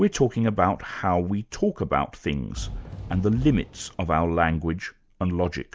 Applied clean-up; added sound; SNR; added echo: none; Fireworks; 16 dB; none.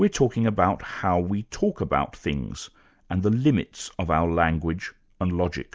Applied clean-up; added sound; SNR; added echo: none; none; none; none.